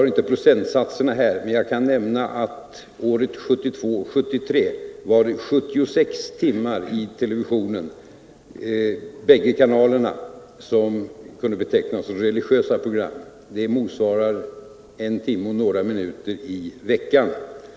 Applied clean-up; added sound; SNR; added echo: none; none; none; none.